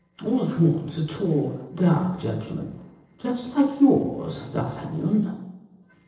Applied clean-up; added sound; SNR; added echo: neural separator model SepFormer DNS4.